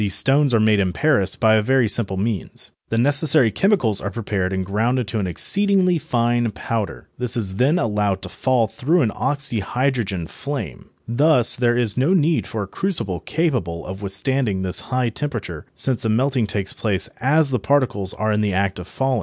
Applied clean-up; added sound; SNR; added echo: none; none; none; none.